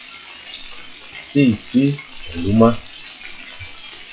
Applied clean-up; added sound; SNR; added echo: classical method log-MMSE.